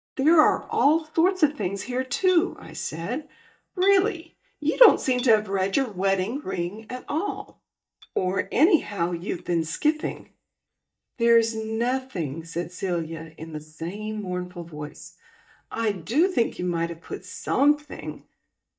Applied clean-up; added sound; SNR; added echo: neural mask model DeepFilterNet 3.